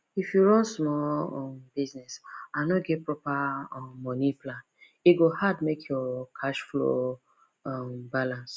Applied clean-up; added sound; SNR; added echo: none; none; none; none.